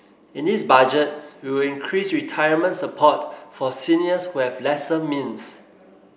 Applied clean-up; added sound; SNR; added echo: none; none; none; none.